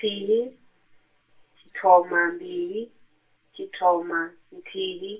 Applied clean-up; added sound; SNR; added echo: none; none; none; reverberation time 0.2 s.